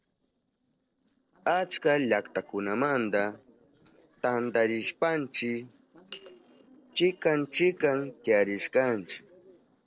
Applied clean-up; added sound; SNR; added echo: neural separator model SepFormer DNS4.